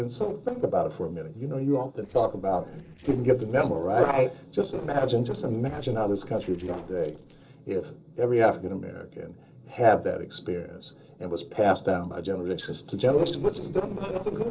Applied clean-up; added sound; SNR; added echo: neural separator model SepFormer DNS4.